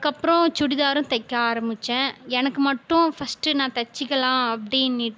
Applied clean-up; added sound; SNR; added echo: none; none; none; none.